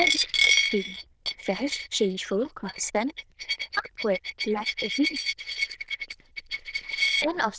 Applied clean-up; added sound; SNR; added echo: neural diffusion model UNIVERSE++.